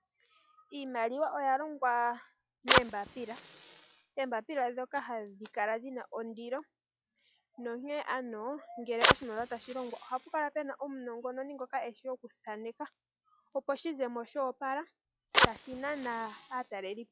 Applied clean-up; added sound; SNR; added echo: classical method log-MMSE.